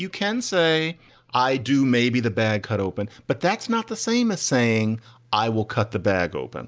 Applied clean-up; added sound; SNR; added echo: neural mask model Resemble Enhance denoiser.